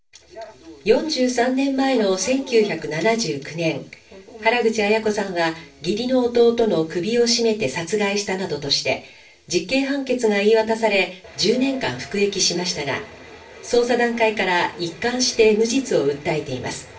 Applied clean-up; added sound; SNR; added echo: none; none; none; reverberation time 0.3 s.